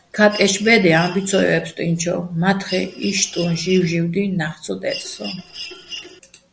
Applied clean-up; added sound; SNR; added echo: none; Mechanisms; 14 dB; none.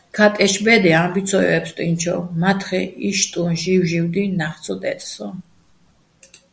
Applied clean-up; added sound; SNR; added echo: none; none; none; none.